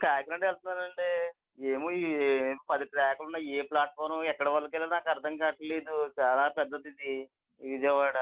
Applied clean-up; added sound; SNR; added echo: none; none; none; none.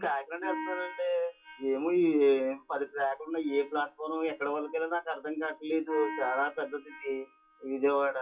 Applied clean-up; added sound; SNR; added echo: classical method WPE with log-MMSE.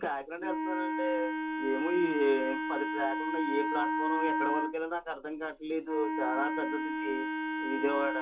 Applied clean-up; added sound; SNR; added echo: none; Wind instrument, woodwind instrument; 0 dB; reverberation time 0.2 s.